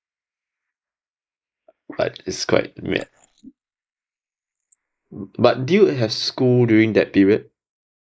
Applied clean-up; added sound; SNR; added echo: neural mask model Resemble Enhance denoiser.